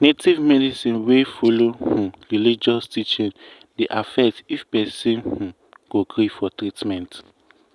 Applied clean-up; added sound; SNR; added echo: none; none; none; none.